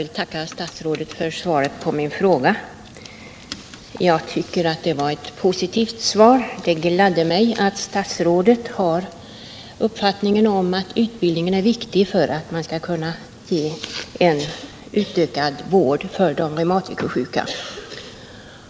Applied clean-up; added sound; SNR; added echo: none; none; none; none.